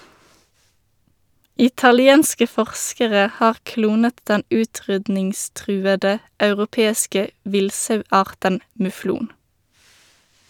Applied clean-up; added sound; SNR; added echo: none; none; none; none.